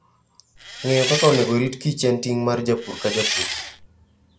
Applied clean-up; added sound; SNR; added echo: none; Engine; 4 dB; none.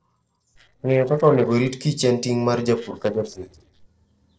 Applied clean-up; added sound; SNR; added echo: neural separator model SepFormer DNS4.